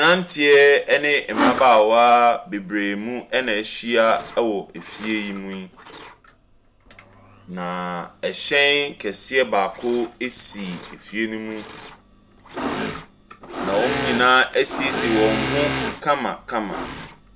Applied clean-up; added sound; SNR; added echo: none; Engine / Mechanisms; 10 dB; none.